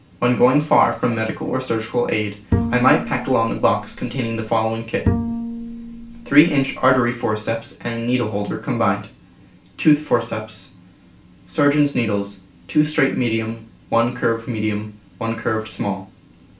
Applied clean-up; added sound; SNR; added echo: none; Bowed string instrument; 5 dB; reverberation time 0.3 s.